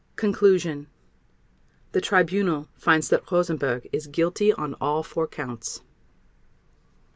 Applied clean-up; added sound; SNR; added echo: none; none; none; none.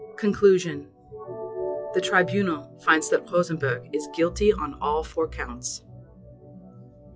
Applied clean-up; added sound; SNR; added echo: classical method log-MMSE.